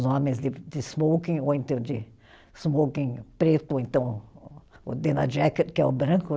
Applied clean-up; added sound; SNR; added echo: none; none; none; none.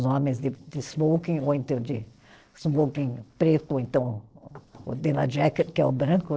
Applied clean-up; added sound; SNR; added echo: neural separator model SepFormer DNS4.